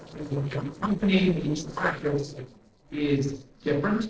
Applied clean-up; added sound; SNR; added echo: neural separator model SepFormer DNS4.